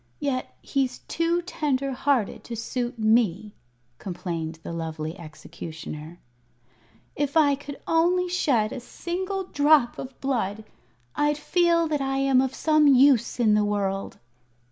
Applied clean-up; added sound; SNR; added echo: none; none; none; none.